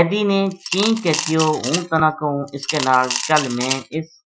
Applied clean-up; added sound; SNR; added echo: classical method Wiener filter.